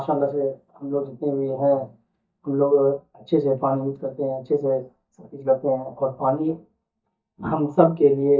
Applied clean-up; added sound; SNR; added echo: neural mask model DeepFilterNet 3.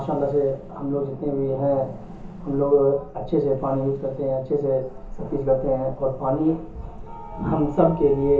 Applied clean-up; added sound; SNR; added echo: none; Ocean; 15 dB; reverberation time 0.6 s.